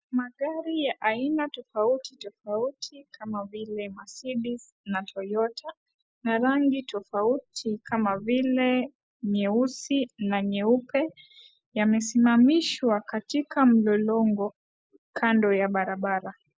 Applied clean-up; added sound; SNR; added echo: neural mask model Resemble Enhance denoiser.